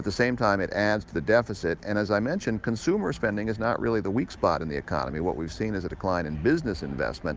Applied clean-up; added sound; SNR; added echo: none; none; none; none.